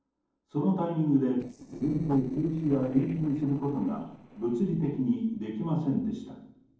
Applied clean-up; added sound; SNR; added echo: neural separator model SepFormer DNS4.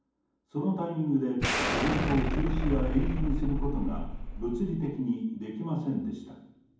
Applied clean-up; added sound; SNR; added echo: none; Explosion; -1 dB; reverberation time 1.2 s.